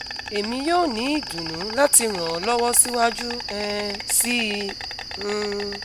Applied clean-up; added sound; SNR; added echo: none; Insect; 9 dB; none.